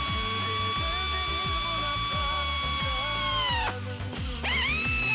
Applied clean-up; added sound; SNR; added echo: none; Drill; -3 dB; none.